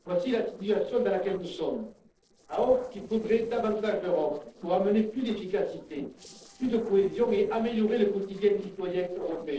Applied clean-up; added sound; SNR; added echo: neural separator model SepFormer DNS4.